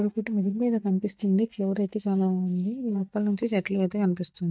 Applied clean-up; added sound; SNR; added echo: neural mask model DeepFilterNet 3.